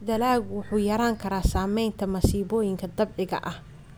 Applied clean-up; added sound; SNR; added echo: none; none; none; none.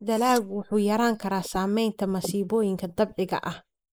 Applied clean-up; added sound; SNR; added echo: neural mask model Resemble Enhance denoiser.